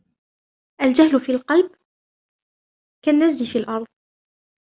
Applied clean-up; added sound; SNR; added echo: none; none; none; none.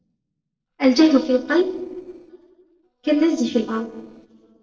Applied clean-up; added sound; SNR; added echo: neural separator model SepFormer DNS4.